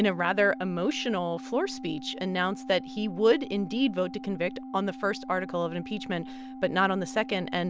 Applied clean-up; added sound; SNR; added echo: none; Organ; 12 dB; none.